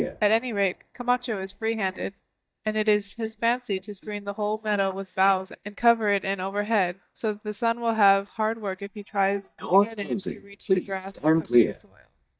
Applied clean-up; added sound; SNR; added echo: neural mask model DeepFilterNet 3.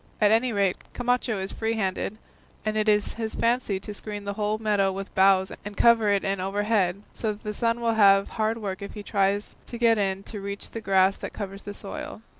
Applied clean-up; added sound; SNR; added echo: none; none; none; none.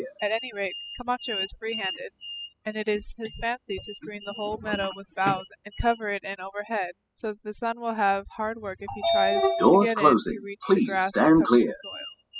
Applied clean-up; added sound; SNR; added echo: classical method spectral subtraction.